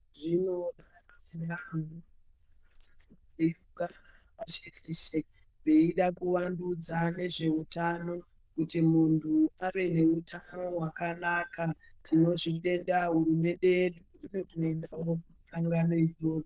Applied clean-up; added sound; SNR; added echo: neural diffusion model UNIVERSE++.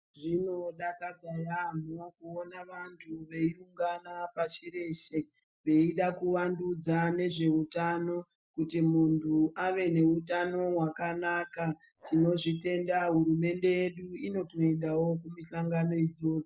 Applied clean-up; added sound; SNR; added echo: neural mask model RNNoise.